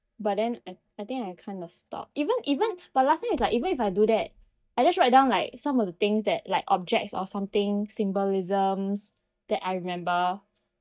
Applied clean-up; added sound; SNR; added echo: neural mask model DeepFilterNet 3.